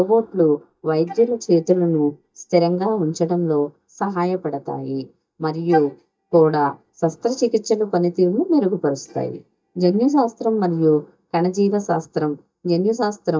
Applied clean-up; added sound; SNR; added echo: neural mask model DeepFilterNet 3.